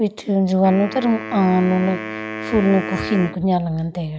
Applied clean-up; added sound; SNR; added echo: none; Wind instrument, woodwind instrument; 11 dB; none.